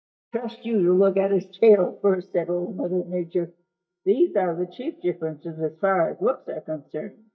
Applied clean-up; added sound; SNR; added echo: neural mask model DeepFilterNet 3.